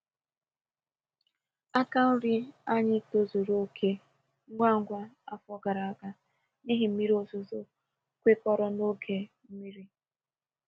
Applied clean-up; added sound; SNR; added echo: none; none; none; none.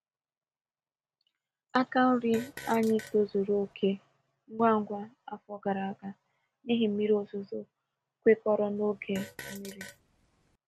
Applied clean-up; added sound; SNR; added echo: none; Fart; 17 dB; none.